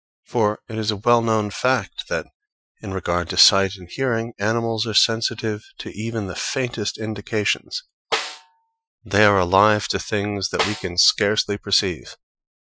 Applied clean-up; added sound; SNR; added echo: classical method Wiener filter.